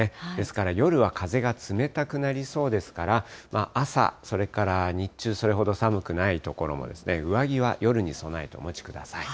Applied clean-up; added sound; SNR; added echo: none; none; none; none.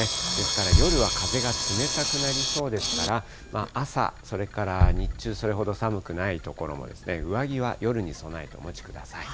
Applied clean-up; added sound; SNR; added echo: none; Bass drum + Camera; -1 dB; none.